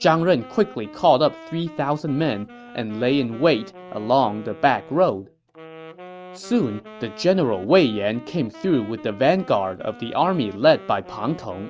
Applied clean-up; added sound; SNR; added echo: none; Wind instrument, woodwind instrument; 19 dB; none.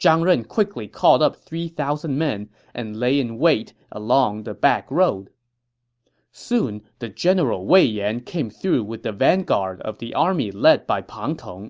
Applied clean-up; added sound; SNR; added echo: none; none; none; none.